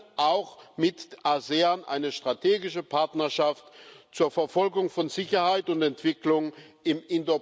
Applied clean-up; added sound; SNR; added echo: none; none; none; none.